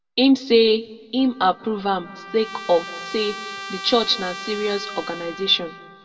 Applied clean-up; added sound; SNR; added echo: none; Trumpet; 14 dB; reverberation time 1.3 s.